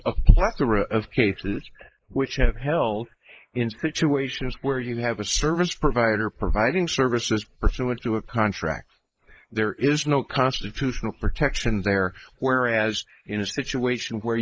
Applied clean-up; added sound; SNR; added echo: neural mask model Resemble Enhance denoiser.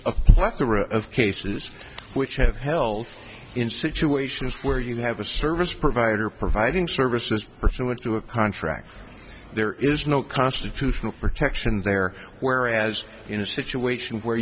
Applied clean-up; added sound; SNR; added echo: none; none; none; none.